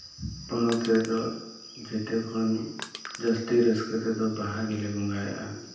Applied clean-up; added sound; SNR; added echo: none; Crushing; 13 dB; reverberation time 0.9 s.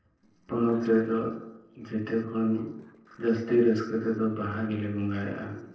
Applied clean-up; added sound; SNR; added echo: neural separator model SepFormer DNS4.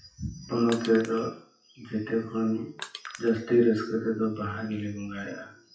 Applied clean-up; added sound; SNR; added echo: classical method WPE with log-MMSE.